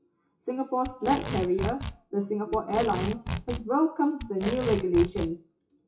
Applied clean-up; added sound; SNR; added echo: classical method WPE with log-MMSE.